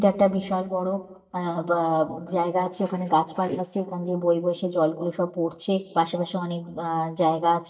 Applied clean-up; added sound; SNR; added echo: neural mask model DeepFilterNet 3.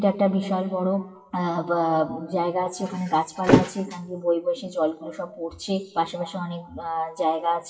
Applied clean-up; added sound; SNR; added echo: classical method WPE with log-MMSE.